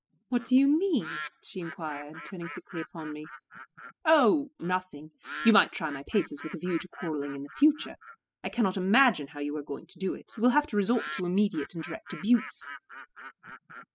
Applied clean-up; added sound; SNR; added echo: classical method spectral subtraction.